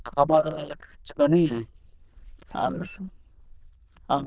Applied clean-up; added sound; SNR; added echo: neural diffusion model UNIVERSE++.